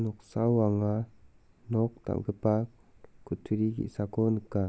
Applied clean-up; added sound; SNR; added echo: none; none; none; none.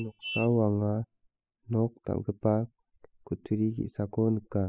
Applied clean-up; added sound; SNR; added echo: classical method spectral subtraction.